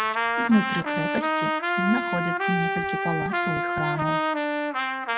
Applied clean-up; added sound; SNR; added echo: none; Trumpet; -3 dB; none.